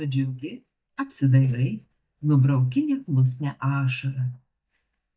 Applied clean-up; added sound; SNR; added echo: neural mask model DeepFilterNet 3.